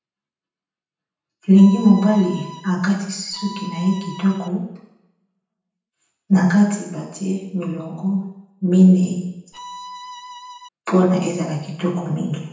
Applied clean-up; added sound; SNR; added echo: none; Bowed string instrument; 16 dB; reverberation time 0.9 s.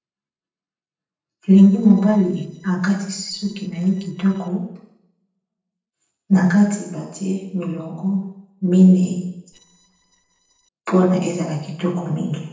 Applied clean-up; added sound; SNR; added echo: neural separator model SepFormer DNS4.